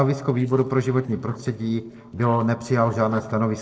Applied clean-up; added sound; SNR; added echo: neural separator model SepFormer DNS4.